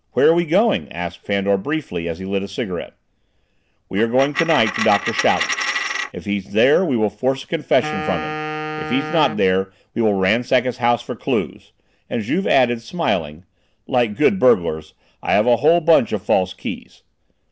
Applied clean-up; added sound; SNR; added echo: none; Coin (dropping) + Wind instrument, woodwind instrument; 6 dB; none.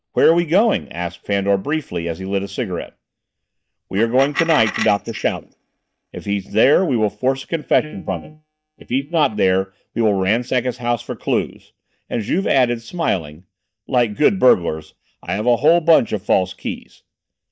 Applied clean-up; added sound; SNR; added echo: neural mask model DeepFilterNet 3.